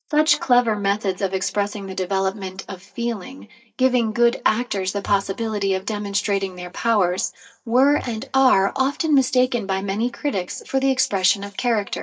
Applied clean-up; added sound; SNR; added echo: neural mask model DeepFilterNet 3.